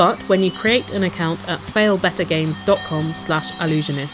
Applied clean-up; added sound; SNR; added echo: none; Bird / Bell; 14 dB; none.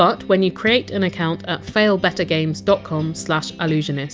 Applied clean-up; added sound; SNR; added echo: none; none; none; none.